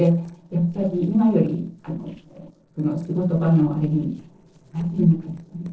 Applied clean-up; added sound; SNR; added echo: neural separator model SepFormer DNS4.